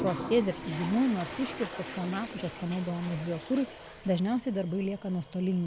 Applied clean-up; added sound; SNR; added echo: none; Toilet flush; 10 dB; none.